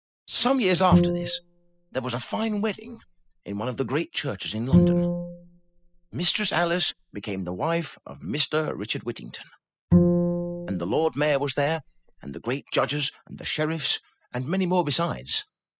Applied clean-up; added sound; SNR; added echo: classical method spectral subtraction.